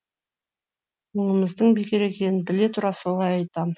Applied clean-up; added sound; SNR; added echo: none; none; none; none.